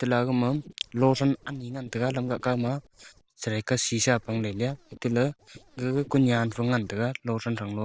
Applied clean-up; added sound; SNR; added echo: neural separator model SepFormer DNS4.